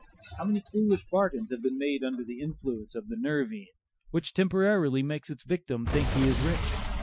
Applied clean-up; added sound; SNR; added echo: classical method Wiener filter.